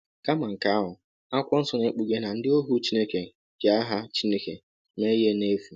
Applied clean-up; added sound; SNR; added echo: none; none; none; none.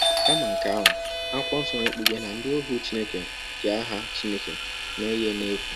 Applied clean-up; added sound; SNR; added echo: none; Doorbell + Vehicle; -2 dB; none.